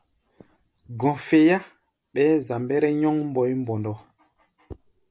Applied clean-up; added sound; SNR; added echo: none; none; none; none.